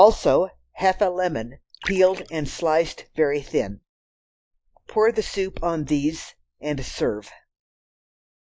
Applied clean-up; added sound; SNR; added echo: neural mask model Resemble Enhance denoiser.